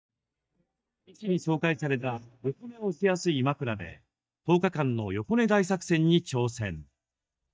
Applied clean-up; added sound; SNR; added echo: neural mask model DeepFilterNet 3.